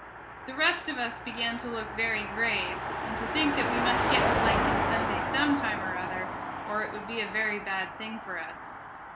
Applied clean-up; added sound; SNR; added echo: none; Car passing by; -1 dB; none.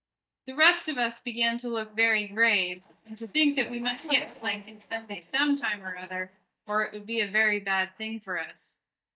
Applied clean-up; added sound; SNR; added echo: neural mask model DeepFilterNet 3.